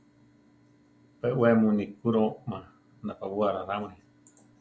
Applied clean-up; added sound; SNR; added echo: none; none; none; none.